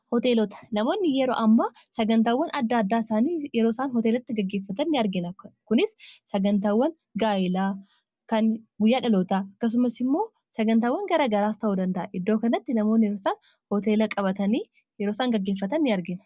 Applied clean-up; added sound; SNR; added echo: none; none; none; none.